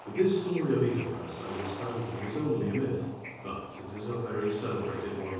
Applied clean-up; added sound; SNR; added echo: none; Bird / Ocean; 13 dB; reverberation time 1.3 s.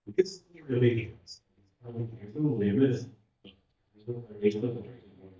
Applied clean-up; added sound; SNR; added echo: neural mask model DeepFilterNet 3.